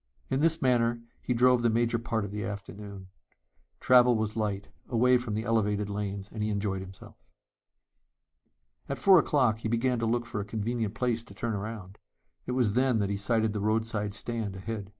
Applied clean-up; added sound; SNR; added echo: neural mask model Resemble Enhance denoiser.